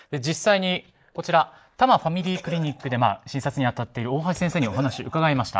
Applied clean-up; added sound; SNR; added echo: neural mask model DeepFilterNet 3.